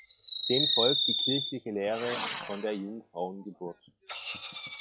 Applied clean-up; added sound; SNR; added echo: classical method log-MMSE.